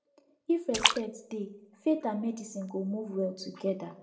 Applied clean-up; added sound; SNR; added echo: none; Splash, splatter; 1 dB; reverberation time 0.5 s.